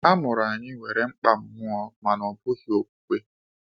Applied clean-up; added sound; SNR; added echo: neural mask model RNNoise.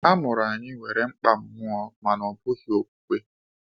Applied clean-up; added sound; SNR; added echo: none; Snare drum; 20 dB; none.